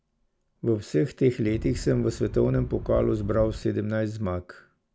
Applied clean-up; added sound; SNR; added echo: none; Wind; 9 dB; none.